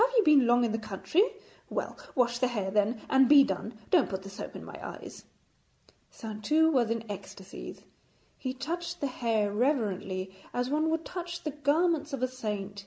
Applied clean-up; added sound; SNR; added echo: none; none; none; none.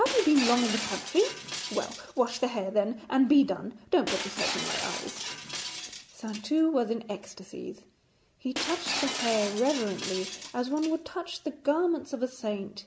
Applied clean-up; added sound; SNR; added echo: none; Shatter; 8 dB; none.